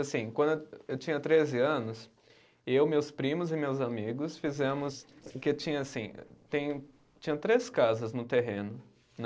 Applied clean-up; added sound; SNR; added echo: neural separator model SepFormer DNS4.